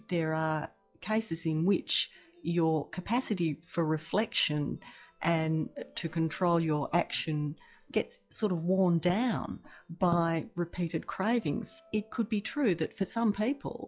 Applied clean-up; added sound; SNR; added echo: classical method log-MMSE.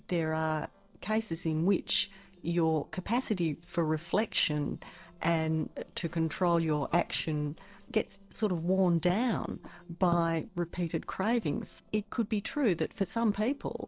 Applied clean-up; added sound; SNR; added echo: neural separator model SepFormer DNS4.